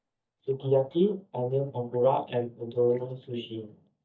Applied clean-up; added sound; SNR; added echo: neural mask model DeepFilterNet 3.